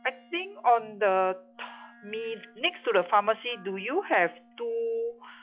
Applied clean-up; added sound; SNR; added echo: classical method log-MMSE.